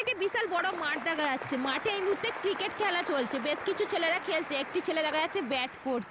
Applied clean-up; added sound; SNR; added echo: none; Applause; 9 dB; none.